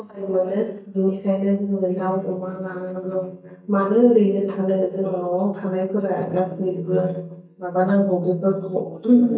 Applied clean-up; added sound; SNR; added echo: neural mask model DeepFilterNet 3.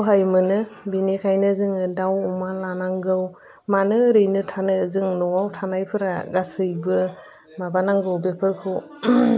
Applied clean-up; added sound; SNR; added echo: none; none; none; none.